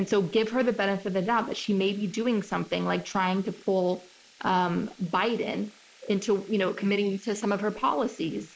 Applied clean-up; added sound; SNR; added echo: neural mask model Resemble Enhance denoiser.